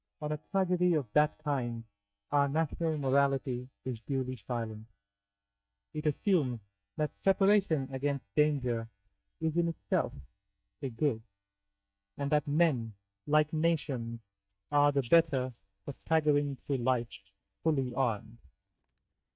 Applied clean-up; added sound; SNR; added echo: neural mask model DeepFilterNet 3.